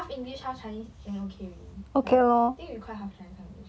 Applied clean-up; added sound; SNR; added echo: none; none; none; none.